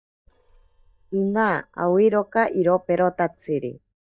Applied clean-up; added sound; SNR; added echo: neural mask model DeepFilterNet 3.